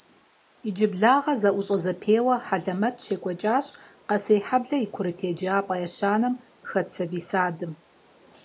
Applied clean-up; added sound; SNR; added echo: neural mask model Resemble Enhance denoiser.